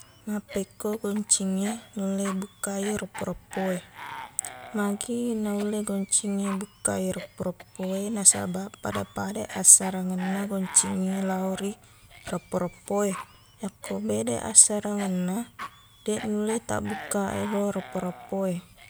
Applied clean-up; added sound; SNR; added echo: none; Cough; 16 dB; none.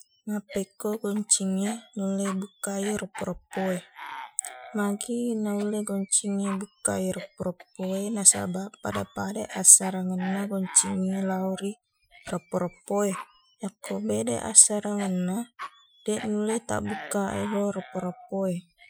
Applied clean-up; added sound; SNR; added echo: classical method Wiener filter.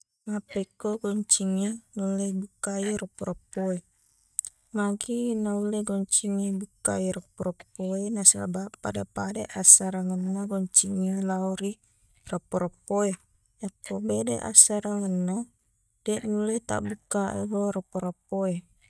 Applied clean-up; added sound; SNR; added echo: neural mask model DeepFilterNet 3.